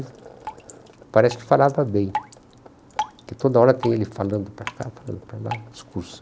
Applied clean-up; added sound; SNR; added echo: none; Drip; 14 dB; none.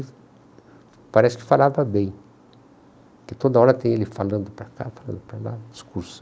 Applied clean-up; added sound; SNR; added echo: none; none; none; none.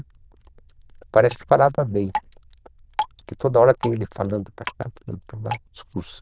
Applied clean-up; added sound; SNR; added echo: neural diffusion model UNIVERSE++.